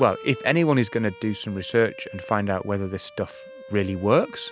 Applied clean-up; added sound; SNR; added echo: none; Bowed string instrument; 18 dB; none.